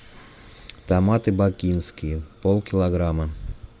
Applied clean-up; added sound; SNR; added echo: none; none; none; none.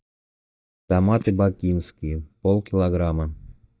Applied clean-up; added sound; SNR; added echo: neural mask model DeepFilterNet 3.